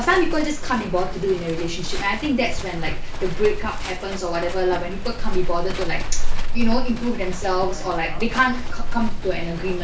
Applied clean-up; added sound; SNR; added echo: none; Livestock, farm animals, working animals; -3 dB; none.